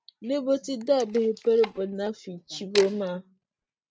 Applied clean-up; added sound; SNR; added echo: neural mask model RNNoise.